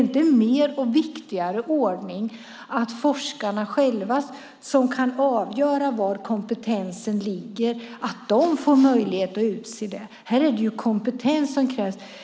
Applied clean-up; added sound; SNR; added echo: none; none; none; none.